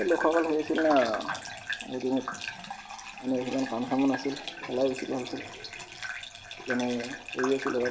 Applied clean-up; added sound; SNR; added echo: none; Bathtub (filling or washing) / Gurgling; 8 dB; none.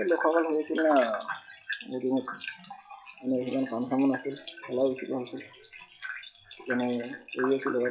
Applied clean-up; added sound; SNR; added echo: classical method log-MMSE.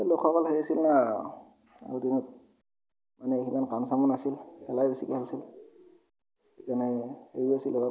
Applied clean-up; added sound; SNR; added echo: none; none; none; none.